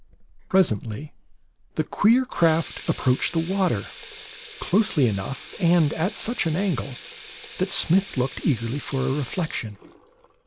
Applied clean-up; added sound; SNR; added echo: none; Sink (filling or washing) / Water tap, faucet; 14 dB; none.